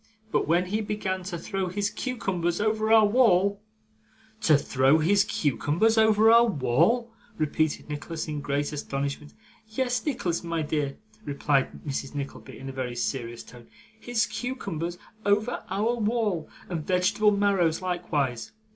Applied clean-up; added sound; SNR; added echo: none; none; none; none.